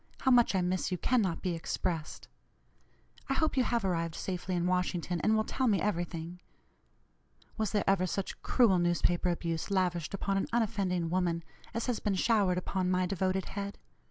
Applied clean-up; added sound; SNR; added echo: none; none; none; none.